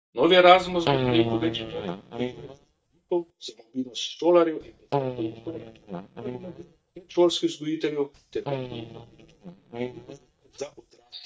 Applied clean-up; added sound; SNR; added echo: neural mask model DeepFilterNet 3.